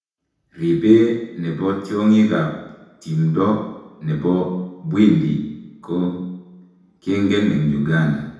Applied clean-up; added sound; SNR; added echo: none; none; none; reverberation time 0.9 s.